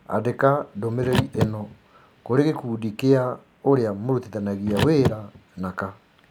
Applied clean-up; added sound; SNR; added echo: none; Car; 7 dB; none.